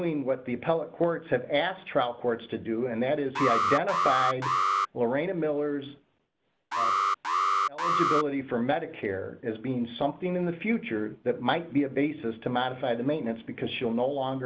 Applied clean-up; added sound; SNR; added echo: none; Alarm; -3 dB; none.